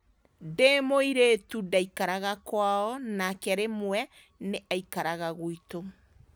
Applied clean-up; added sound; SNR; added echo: none; none; none; none.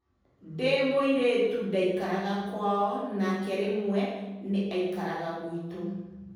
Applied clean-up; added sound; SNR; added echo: none; none; none; reverberation time 1.3 s.